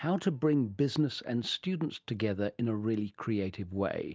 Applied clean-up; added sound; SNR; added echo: none; none; none; none.